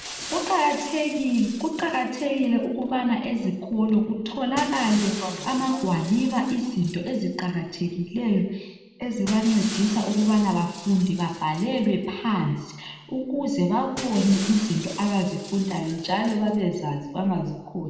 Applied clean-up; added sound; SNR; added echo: none; Shatter; 16 dB; reverberation time 1.0 s.